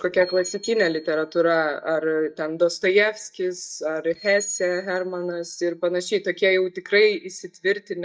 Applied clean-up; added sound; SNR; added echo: neural mask model DeepFilterNet 3.